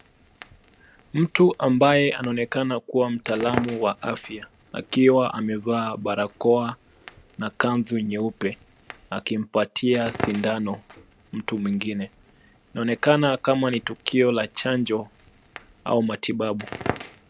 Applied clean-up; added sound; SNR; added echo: none; Crackle; 16 dB; none.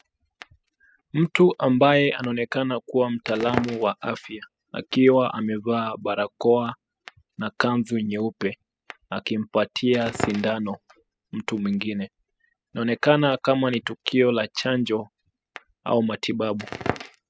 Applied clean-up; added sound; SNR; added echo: classical method spectral subtraction.